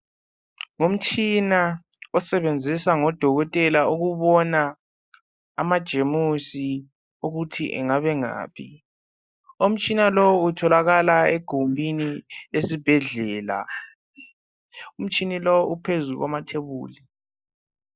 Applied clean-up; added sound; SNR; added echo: neural mask model Resemble Enhance denoiser.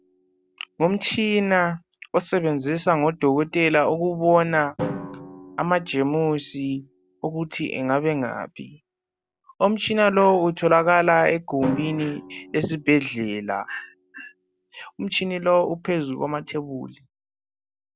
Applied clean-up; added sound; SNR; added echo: none; Drum; 18 dB; none.